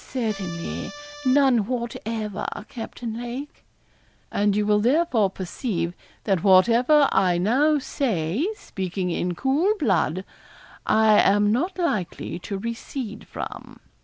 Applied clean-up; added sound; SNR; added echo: none; Accordion; 15 dB; none.